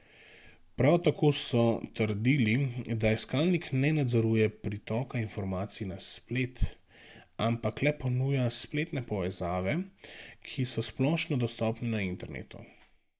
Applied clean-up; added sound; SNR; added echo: none; none; none; none.